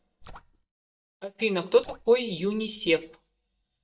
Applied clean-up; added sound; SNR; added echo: neural mask model DeepFilterNet 3.